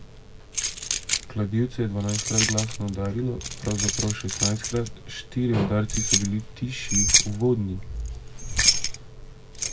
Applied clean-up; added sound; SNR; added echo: none; Keys jangling; 0 dB; reverberation time 0.4 s.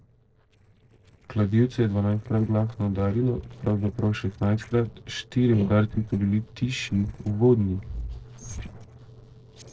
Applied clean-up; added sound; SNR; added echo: neural separator model SepFormer DNS4.